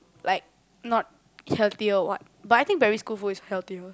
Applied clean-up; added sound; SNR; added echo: none; none; none; none.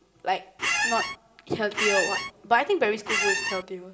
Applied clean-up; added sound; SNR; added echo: none; Squeak; -2 dB; reverberation time 0.8 s.